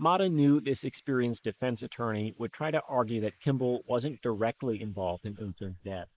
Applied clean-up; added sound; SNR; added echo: neural mask model Resemble Enhance denoiser.